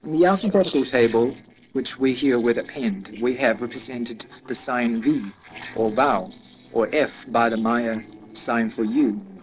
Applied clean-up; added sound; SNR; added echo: neural separator model SepFormer DNS4.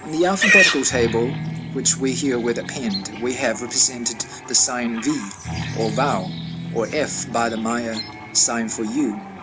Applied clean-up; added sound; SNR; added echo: none; Guitar + Livestock, farm animals, working animals; 4 dB; none.